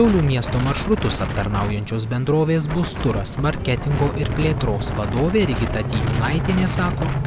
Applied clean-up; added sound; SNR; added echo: none; Wind; 7 dB; none.